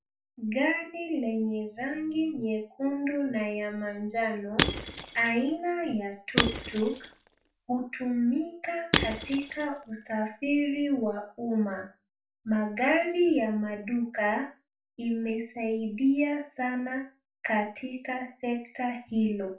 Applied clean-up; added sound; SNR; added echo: none; Shatter / Crushing; 4 dB; reverberation time 0.3 s.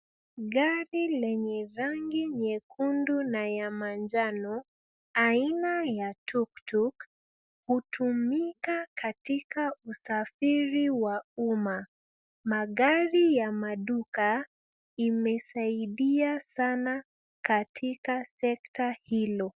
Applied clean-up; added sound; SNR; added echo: none; none; none; none.